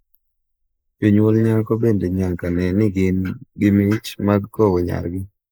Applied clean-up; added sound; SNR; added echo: neural mask model Resemble Enhance denoiser.